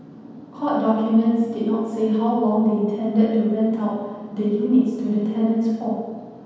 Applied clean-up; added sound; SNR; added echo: none; none; none; reverberation time 1.2 s.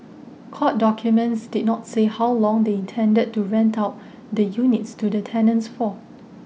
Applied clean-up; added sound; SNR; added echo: none; none; none; none.